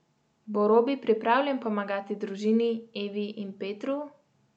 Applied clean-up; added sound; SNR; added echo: none; none; none; none.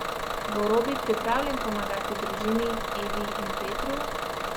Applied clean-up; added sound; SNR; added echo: none; Bus / Engine; 0 dB; none.